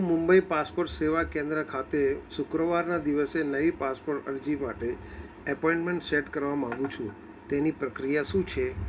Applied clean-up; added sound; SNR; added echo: none; none; none; reverberation time 0.3 s.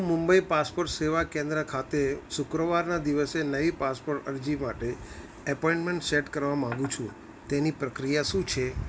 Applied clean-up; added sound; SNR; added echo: none; none; none; none.